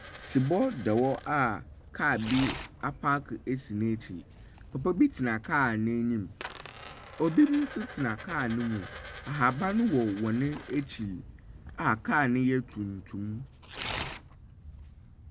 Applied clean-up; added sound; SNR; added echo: none; Tearing + Coin (dropping); 14 dB; none.